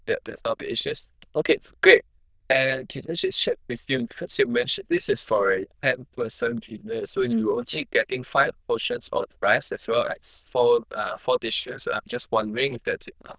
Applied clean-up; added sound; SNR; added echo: neural diffusion model UNIVERSE++.